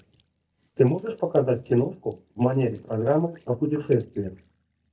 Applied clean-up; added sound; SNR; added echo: neural mask model DeepFilterNet 3.